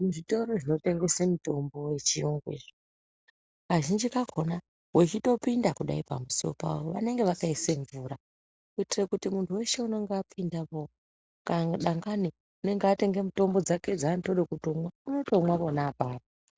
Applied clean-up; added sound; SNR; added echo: none; none; none; none.